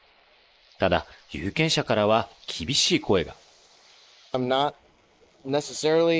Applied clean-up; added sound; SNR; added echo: neural mask model Resemble Enhance denoiser.